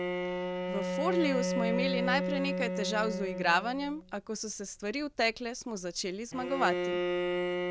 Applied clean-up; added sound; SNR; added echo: none; Bowed string instrument; 1 dB; none.